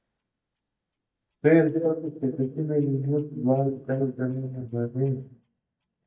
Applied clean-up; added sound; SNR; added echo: neural mask model DeepFilterNet 3.